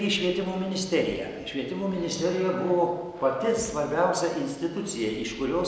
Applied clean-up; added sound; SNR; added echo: none; none; none; none.